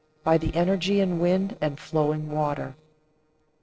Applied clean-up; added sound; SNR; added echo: neural separator model SepFormer DNS4.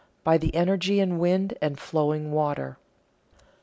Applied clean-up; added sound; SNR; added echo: none; none; none; none.